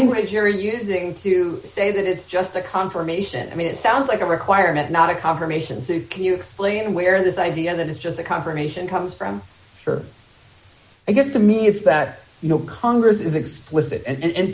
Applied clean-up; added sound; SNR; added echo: none; none; none; none.